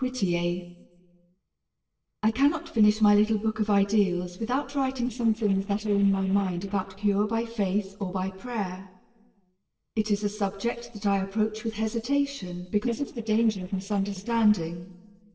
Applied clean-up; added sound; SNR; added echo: neural separator model SepFormer DNS4.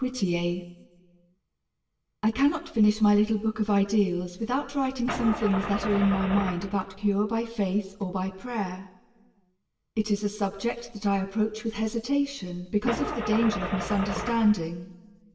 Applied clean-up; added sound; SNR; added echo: none; Engine starting / Car; 5 dB; reverberation time 1.4 s.